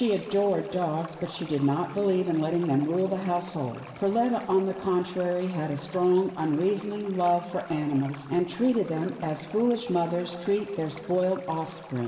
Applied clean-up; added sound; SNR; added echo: none; Stream; 19 dB; reverberation time 1.6 s.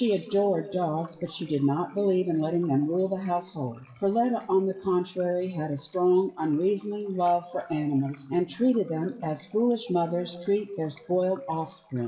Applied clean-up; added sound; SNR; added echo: classical method WPE with log-MMSE.